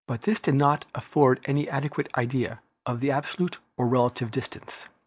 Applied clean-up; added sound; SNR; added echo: none; none; none; none.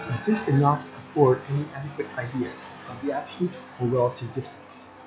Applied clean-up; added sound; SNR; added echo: classical method log-MMSE.